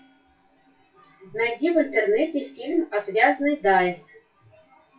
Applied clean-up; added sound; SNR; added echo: classical method WPE with log-MMSE.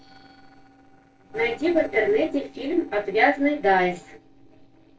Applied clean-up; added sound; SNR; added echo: neural separator model SepFormer DNS4.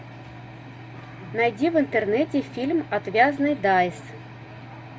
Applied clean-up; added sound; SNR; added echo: none; none; none; none.